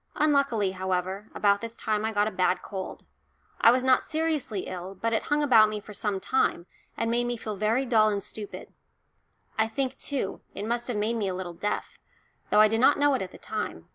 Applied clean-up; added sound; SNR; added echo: none; none; none; none.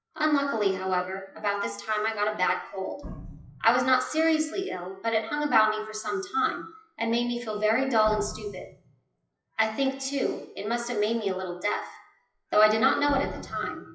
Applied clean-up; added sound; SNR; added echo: classical method WPE with log-MMSE.